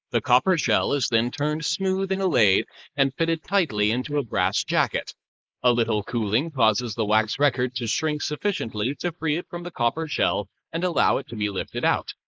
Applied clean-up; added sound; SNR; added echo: neural mask model Resemble Enhance denoiser.